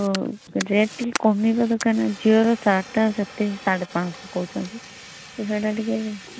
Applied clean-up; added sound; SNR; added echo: none; Fire; 16 dB; none.